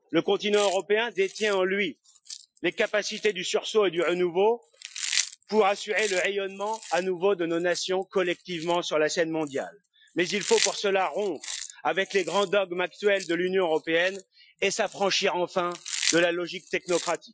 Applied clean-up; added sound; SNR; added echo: classical method Wiener filter.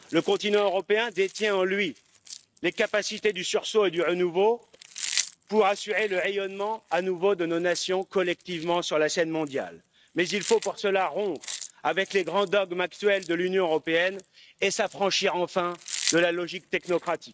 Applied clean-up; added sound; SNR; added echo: neural mask model RNNoise.